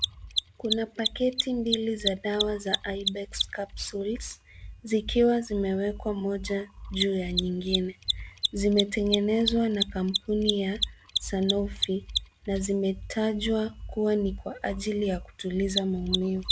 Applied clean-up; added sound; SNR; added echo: none; Mechanisms; 6 dB; none.